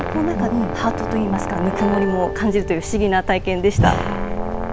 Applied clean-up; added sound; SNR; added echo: none; Brass instrument + Thump, thud; 4 dB; none.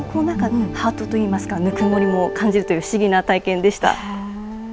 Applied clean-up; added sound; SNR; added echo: none; none; none; none.